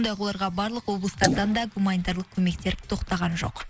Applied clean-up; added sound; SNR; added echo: neural mask model Resemble Enhance denoiser.